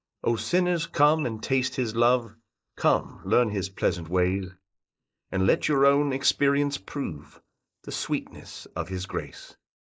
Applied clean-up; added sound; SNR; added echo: neural mask model Resemble Enhance denoiser.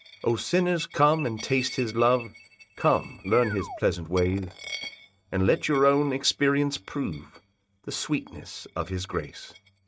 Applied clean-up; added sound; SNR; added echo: neural mask model RNNoise.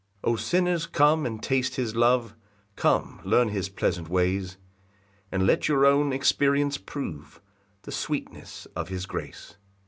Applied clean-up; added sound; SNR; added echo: none; none; none; none.